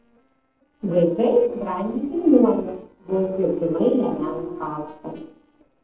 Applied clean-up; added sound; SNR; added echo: neural separator model SepFormer DNS4.